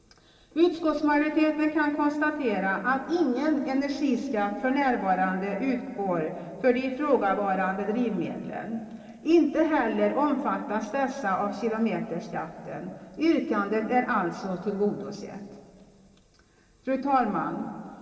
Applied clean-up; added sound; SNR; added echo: none; none; none; reverberation time 2.5 s.